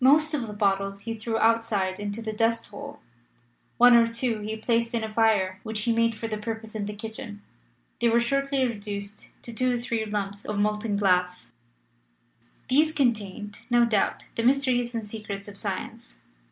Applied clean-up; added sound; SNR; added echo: none; none; none; none.